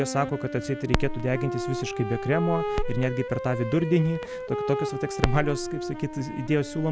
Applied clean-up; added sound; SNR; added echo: none; Crackle + Wind instrument, woodwind instrument; 3 dB; none.